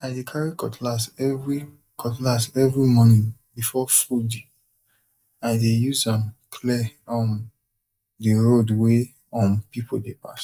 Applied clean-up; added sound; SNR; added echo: neural mask model DeepFilterNet 3.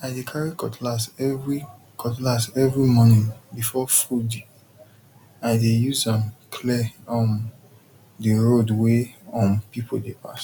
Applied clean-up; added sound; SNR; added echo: none; none; none; none.